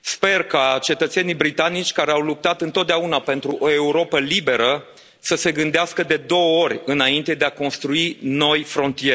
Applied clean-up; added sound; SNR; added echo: none; none; none; none.